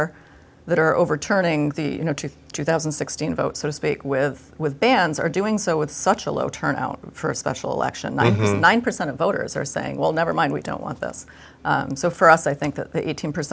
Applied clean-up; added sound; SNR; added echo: none; none; none; none.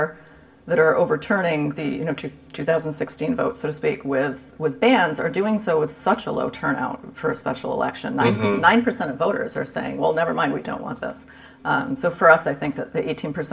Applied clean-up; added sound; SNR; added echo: none; none; none; reverberation time 0.4 s.